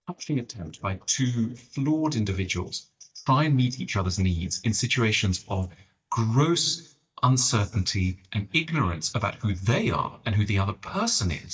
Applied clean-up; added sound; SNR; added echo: neural mask model DeepFilterNet 3.